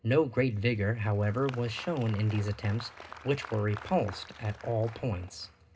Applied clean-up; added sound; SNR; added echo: none; Applause; 19 dB; reverberation time 0.2 s.